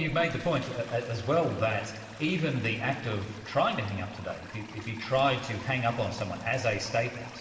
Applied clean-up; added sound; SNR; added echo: none; Toilet flush; 16 dB; reverberation time 2.0 s.